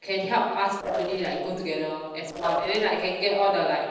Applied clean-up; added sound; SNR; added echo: neural separator model SepFormer DNS4.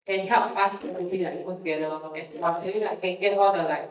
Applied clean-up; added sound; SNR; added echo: neural mask model DeepFilterNet 3.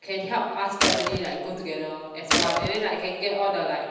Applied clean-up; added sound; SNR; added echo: none; Gunshot, gunfire; 0 dB; reverberation time 1.1 s.